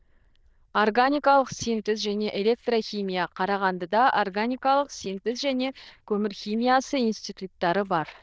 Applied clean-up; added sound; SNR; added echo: neural diffusion model UNIVERSE++.